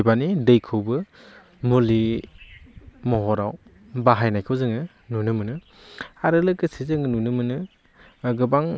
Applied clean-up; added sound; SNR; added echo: none; none; none; none.